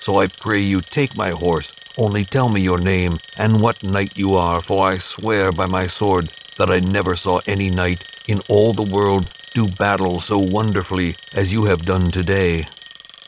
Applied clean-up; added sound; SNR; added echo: none; Alarm; 19 dB; none.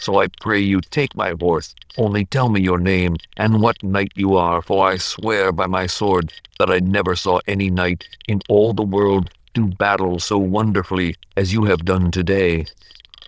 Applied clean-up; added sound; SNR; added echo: neural diffusion model UNIVERSE++.